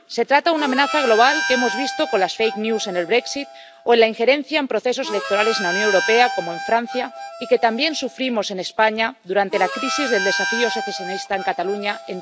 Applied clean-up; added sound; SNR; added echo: none; Harmonica; 8 dB; none.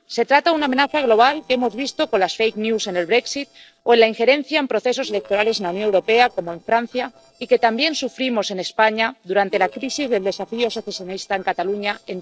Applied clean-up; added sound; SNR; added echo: neural separator model SepFormer DNS4.